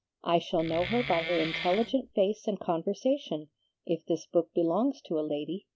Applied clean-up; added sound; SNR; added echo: none; Wood; 7 dB; none.